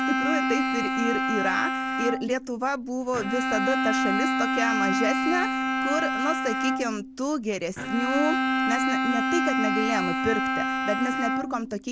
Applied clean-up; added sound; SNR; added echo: none; Bowed string instrument; -2 dB; none.